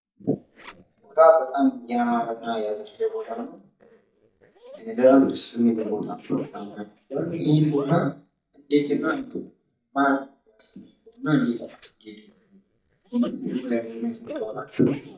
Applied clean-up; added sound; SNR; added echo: neural mask model DeepFilterNet 3.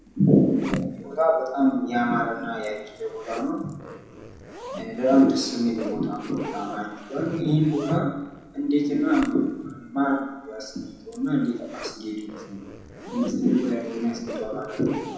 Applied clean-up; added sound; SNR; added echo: none; Zipper (clothing); 16 dB; reverberation time 0.9 s.